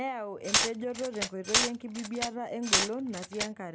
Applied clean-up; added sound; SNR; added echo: none; Glass; -4 dB; none.